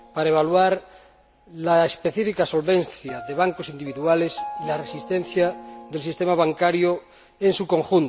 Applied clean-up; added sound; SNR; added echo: none; Piano; 18 dB; none.